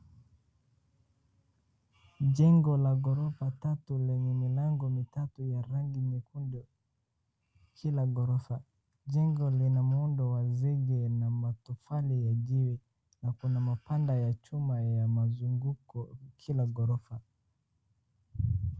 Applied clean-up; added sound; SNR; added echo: none; none; none; none.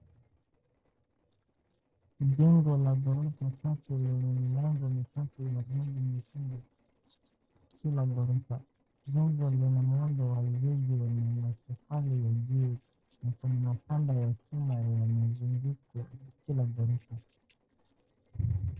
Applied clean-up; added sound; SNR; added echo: neural separator model SepFormer DNS4.